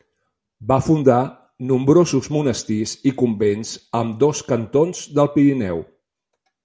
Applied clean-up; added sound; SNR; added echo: none; none; none; none.